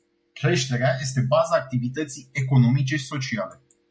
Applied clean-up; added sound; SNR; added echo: none; none; none; none.